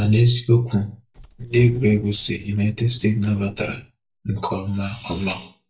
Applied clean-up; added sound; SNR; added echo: neural mask model DeepFilterNet 3.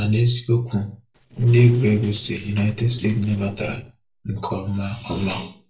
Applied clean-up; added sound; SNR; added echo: neural separator model SepFormer DNS4.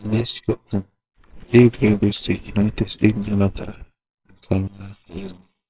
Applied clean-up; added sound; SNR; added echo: neural separator model SepFormer WHAMR!.